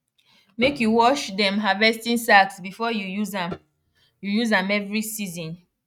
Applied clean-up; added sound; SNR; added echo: neural mask model RNNoise.